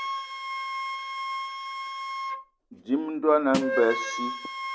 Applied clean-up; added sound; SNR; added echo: none; Snare drum + Wind instrument, woodwind instrument; 4 dB; none.